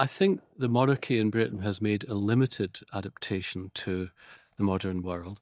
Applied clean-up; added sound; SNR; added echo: neural mask model DeepFilterNet 3.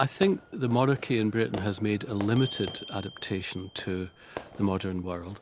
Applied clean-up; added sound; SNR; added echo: none; Glockenspiel + Fireworks; 15 dB; none.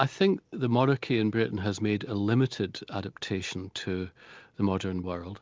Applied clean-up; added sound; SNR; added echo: none; none; none; none.